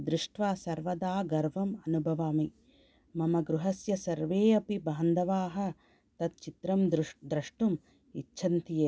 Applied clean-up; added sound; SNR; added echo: none; none; none; none.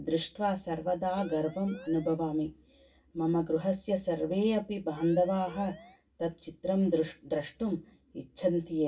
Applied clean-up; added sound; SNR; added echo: none; Siren; 17 dB; reverberation time 0.2 s.